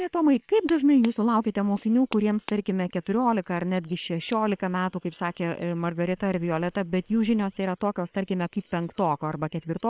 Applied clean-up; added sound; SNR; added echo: neural separator model SepFormer WHAM!.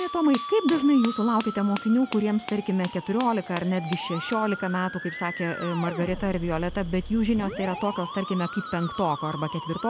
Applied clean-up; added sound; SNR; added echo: none; Fire + Musical instrument; 11 dB; none.